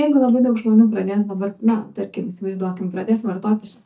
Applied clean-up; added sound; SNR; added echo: neural mask model DeepFilterNet 3.